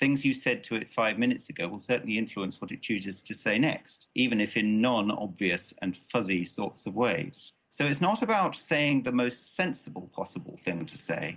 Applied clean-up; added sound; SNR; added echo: none; none; none; none.